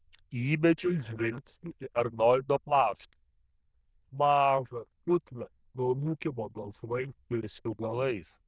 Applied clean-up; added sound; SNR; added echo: neural diffusion model UNIVERSE++.